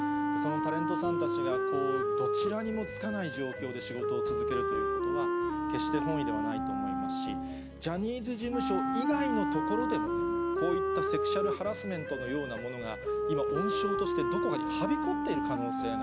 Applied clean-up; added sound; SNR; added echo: none; Wind instrument, woodwind instrument; -4 dB; none.